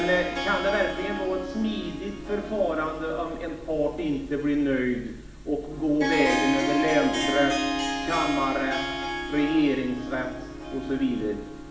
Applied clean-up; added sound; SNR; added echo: none; Harp; 4 dB; reverberation time 0.8 s.